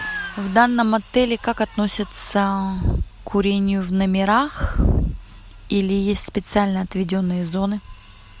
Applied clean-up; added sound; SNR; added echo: none; none; none; none.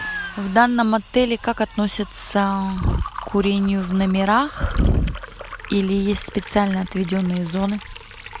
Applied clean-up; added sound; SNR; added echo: none; Liquid; 19 dB; none.